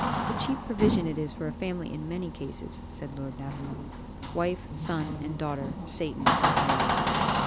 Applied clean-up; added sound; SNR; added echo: none; Door; -3 dB; none.